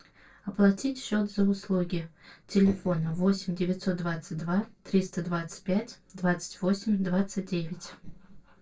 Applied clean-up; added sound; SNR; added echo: neural separator model SepFormer DNS4.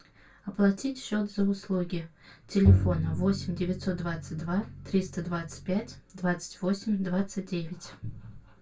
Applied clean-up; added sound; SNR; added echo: none; Bowed string instrument; 0 dB; reverberation time 0.2 s.